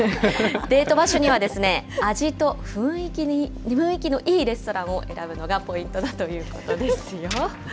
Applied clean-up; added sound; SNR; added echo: none; none; none; none.